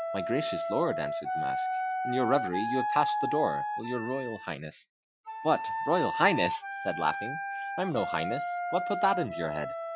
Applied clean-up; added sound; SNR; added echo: classical method Wiener filter.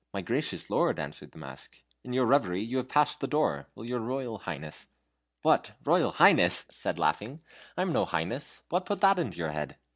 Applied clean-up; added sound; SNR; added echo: none; none; none; none.